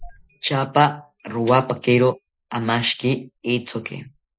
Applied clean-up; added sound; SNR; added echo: classical method Wiener filter.